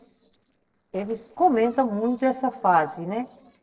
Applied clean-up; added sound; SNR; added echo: neural separator model SepFormer DNS4.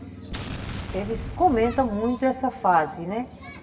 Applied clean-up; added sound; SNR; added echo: none; Explosion; 12 dB; reverberation time 0.7 s.